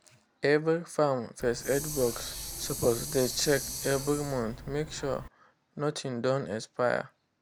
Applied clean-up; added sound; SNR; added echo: none; Hiss; 8 dB; none.